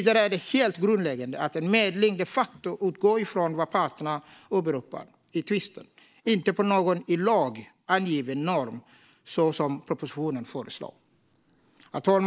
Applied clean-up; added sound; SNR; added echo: neural mask model Resemble Enhance denoiser.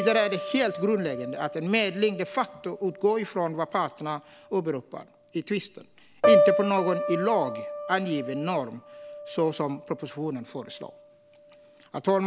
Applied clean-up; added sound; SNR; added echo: none; Piano; 3 dB; none.